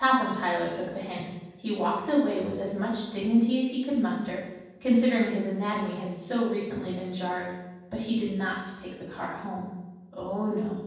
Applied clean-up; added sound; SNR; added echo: none; none; none; reverberation time 1.2 s.